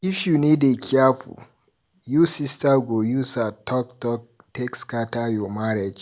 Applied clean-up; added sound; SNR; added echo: none; none; none; none.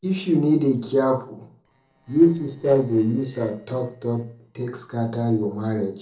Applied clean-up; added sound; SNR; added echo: neural separator model SepFormer DNS4.